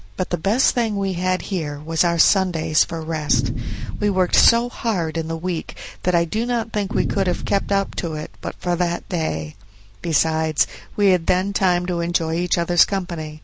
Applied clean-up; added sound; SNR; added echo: none; Boom; 5 dB; none.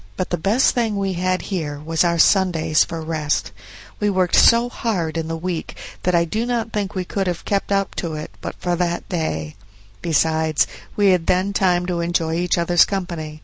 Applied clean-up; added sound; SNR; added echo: none; none; none; none.